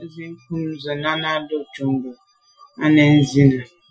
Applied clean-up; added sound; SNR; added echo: classical method Wiener filter.